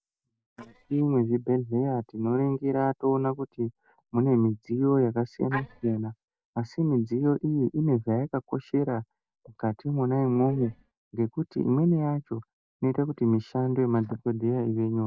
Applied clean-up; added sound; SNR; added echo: neural mask model DeepFilterNet 3.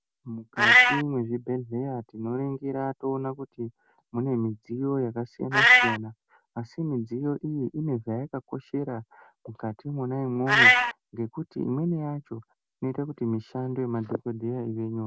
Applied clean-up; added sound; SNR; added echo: none; Meow; -2 dB; none.